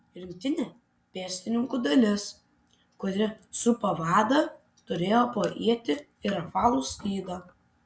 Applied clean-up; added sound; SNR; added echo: none; none; none; none.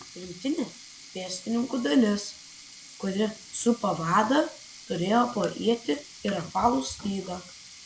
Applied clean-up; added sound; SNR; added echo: none; Sink (filling or washing); 19 dB; none.